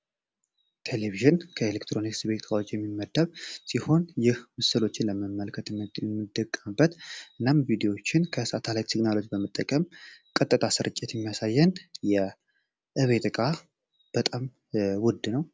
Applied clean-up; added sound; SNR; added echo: none; none; none; none.